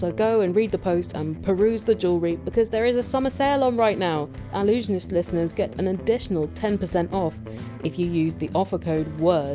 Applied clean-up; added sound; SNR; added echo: none; none; none; none.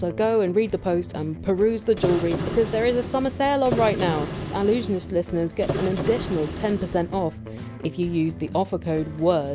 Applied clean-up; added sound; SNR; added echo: none; Printer; 7 dB; none.